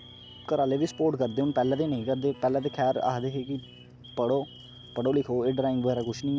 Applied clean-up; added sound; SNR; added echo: none; Keyboard (musical) + Alarm; 19 dB; none.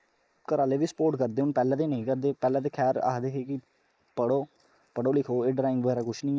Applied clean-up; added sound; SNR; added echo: neural mask model Resemble Enhance denoiser.